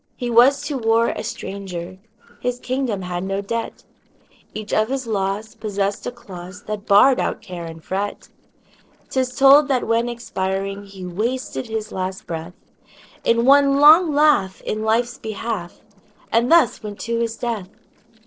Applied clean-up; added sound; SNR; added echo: neural separator model SepFormer DNS4.